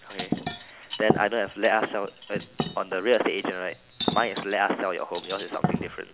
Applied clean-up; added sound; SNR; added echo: none; Cutlery, silverware; 5 dB; none.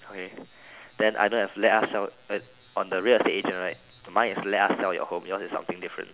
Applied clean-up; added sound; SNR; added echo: none; none; none; none.